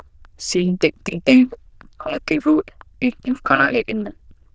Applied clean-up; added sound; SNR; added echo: neural diffusion model UNIVERSE++.